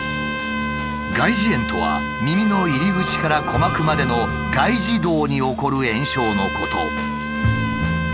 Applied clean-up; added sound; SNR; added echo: none; Trumpet; 8 dB; none.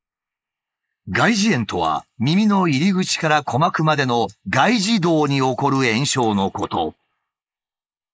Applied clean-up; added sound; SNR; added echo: neural mask model Resemble Enhance denoiser.